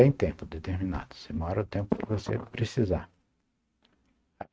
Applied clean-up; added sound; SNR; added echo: neural mask model RNNoise.